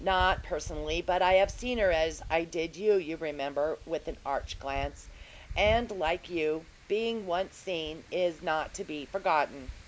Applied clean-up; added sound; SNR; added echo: none; Wind; 13 dB; none.